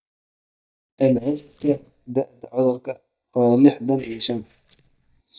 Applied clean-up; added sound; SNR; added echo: neural mask model DeepFilterNet 3.